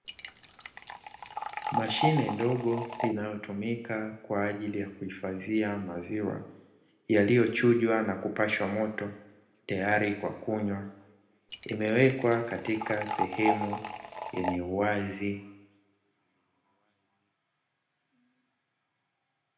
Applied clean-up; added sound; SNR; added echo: none; Liquid; 5 dB; reverberation time 0.8 s.